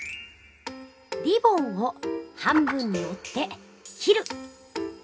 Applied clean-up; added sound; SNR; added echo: none; none; none; reverberation time 0.3 s.